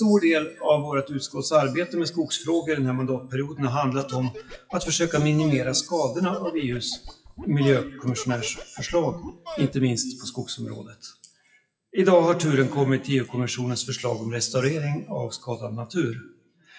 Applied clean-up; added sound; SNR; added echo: classical method WPE with log-MMSE.